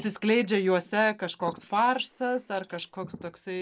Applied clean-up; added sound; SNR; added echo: neural mask model Resemble Enhance denoiser.